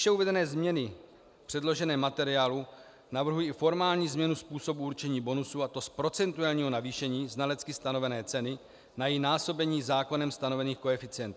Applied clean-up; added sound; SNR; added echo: none; none; none; none.